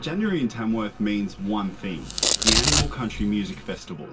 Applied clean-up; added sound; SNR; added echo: none; Domestic sounds, home sounds; -1 dB; reverberation time 0.2 s.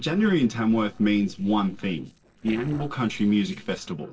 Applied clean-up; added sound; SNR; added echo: neural separator model SepFormer DNS4.